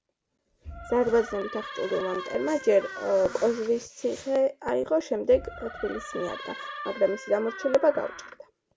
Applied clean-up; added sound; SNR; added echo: none; Door; 13 dB; none.